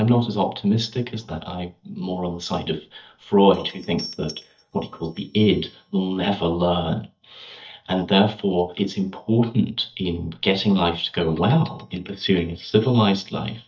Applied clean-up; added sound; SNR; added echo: neural mask model DeepFilterNet 3.